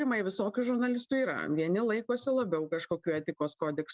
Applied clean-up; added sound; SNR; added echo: none; none; none; none.